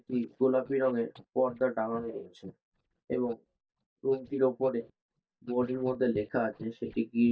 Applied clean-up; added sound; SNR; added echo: neural mask model DeepFilterNet 3.